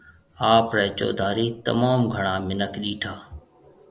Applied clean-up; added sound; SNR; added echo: none; none; none; none.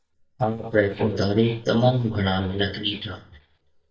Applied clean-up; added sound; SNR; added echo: neural mask model DeepFilterNet 3.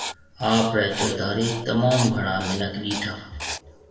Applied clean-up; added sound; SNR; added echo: none; Writing; 9 dB; reverberation time 1.0 s.